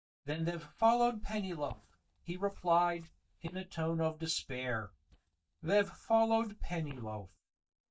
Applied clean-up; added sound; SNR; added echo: neural mask model DeepFilterNet 3.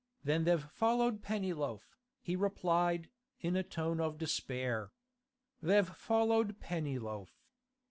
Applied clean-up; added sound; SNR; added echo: none; none; none; none.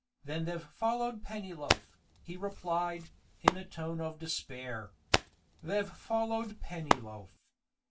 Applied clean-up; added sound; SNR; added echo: none; Hands; 0 dB; reverberation time 0.1 s.